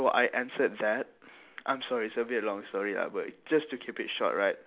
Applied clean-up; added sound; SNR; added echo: none; none; none; none.